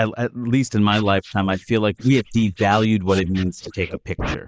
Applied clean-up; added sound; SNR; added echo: neural mask model Resemble Enhance denoiser.